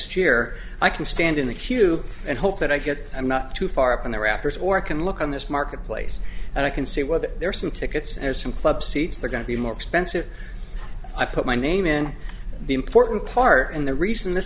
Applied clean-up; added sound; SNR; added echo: none; none; none; none.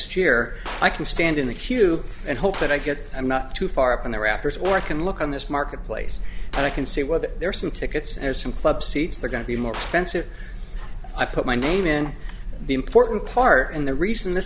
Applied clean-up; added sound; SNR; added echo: none; Gunshot, gunfire; 18 dB; none.